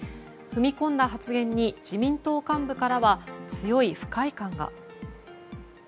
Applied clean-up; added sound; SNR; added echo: none; none; none; none.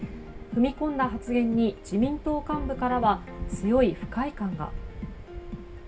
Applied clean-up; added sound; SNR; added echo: none; Waves, surf; 12 dB; reverberation time 0.2 s.